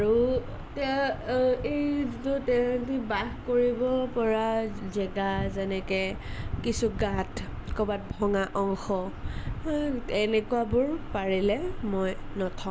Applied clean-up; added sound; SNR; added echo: none; none; none; none.